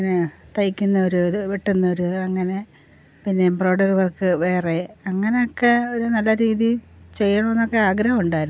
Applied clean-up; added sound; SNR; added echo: none; none; none; none.